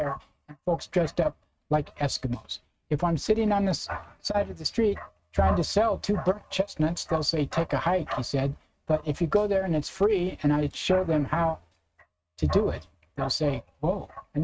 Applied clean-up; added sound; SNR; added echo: neural mask model RNNoise.